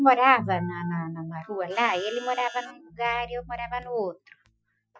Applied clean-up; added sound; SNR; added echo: classical method Wiener filter.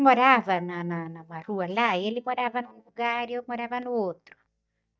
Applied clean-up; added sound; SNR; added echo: neural mask model DeepFilterNet 3.